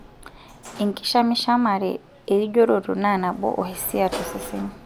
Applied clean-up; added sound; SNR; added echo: none; Sliding door / Slam; 17 dB; none.